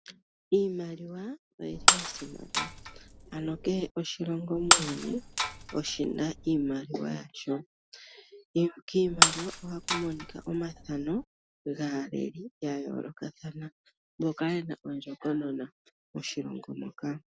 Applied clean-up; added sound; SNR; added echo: none; Shatter; -4 dB; none.